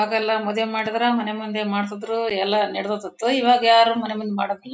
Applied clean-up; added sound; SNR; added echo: neural mask model Resemble Enhance denoiser.